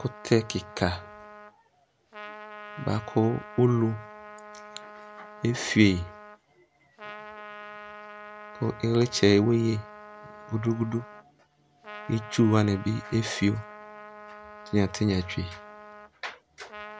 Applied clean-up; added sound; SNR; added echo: none; Trumpet; 16 dB; none.